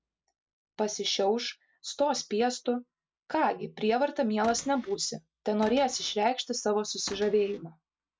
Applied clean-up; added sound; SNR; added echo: none; Cupboard open or close / Door; 17 dB; none.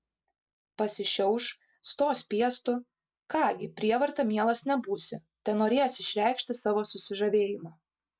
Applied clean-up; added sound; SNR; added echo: none; none; none; none.